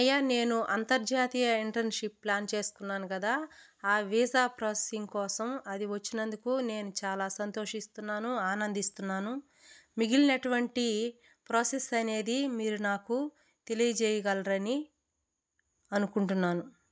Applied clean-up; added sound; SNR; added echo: none; none; none; none.